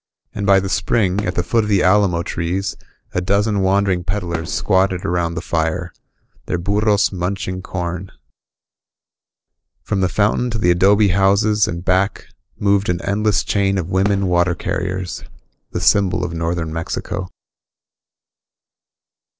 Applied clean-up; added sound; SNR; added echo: neural separator model SepFormer DNS4.